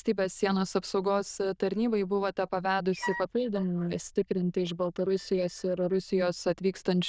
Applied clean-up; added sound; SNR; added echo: neural diffusion model UNIVERSE++.